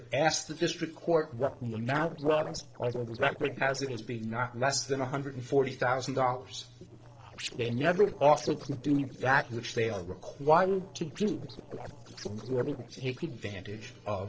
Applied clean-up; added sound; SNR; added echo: neural separator model SepFormer DNS4.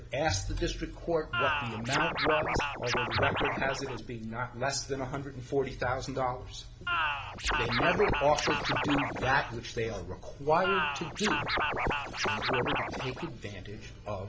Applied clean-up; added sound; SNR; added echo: none; Scratching (performance technique); -1 dB; reverberation time 0.4 s.